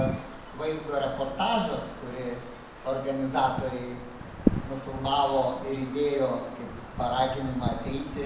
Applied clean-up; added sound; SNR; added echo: none; Wind; 6 dB; none.